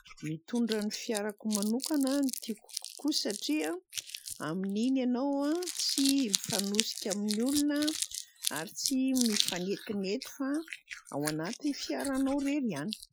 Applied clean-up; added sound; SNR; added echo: classical method Wiener filter.